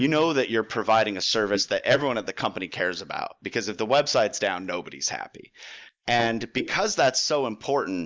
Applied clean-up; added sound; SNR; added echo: neural mask model Resemble Enhance denoiser.